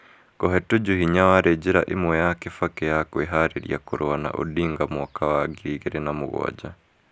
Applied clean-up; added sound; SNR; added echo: none; none; none; none.